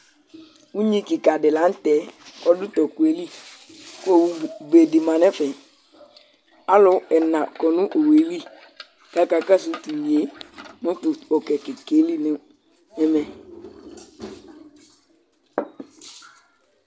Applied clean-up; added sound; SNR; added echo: none; none; none; none.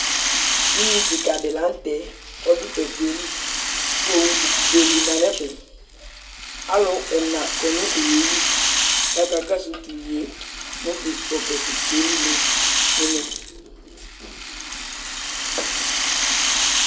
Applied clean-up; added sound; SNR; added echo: none; Rattle (instrument); -3 dB; reverberation time 0.2 s.